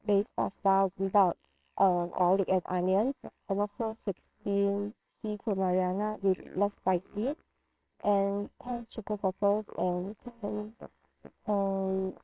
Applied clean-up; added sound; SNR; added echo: neural separator model SepFormer WHAMR!.